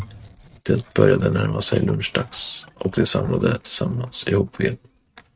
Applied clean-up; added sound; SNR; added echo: neural mask model RNNoise.